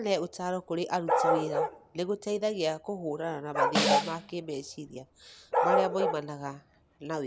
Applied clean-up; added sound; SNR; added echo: none; Bark + Snare drum; -2 dB; none.